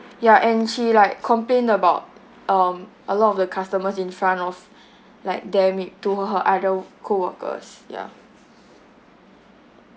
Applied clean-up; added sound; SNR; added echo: none; none; none; none.